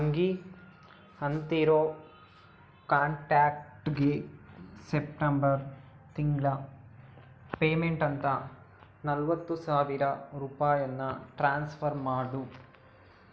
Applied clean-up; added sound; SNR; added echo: none; none; none; none.